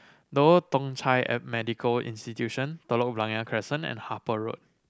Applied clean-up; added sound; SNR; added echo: none; none; none; none.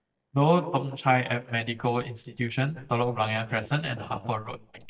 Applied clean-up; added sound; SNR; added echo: neural mask model DeepFilterNet 3.